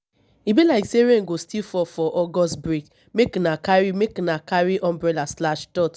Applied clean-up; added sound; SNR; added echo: none; none; none; none.